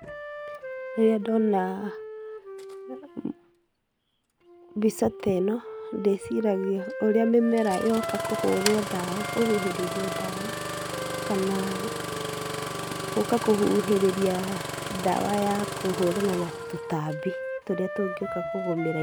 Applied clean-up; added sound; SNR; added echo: none; Engine starting + Wind instrument, woodwind instrument; 6 dB; none.